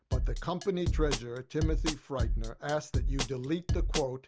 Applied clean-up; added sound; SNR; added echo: none; Drum kit; -3 dB; none.